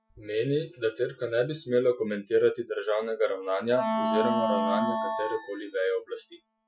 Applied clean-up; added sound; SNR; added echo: classical method Wiener filter.